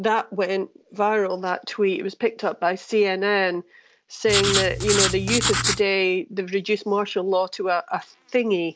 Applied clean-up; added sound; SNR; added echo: none; Writing; 0 dB; none.